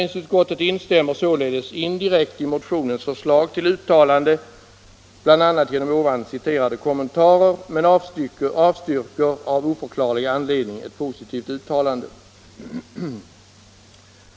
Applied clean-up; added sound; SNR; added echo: none; none; none; none.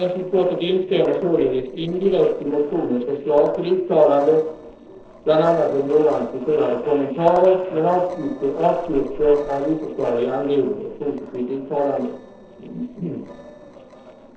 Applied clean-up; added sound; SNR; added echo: neural separator model SepFormer DNS4.